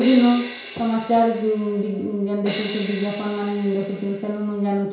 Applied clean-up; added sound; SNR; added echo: none; Crash cymbal; 12 dB; reverberation time 0.6 s.